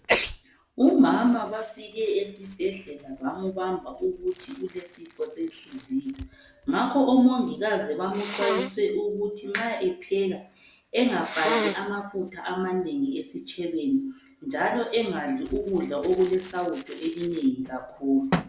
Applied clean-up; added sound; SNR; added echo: none; Sneeze; 10 dB; none.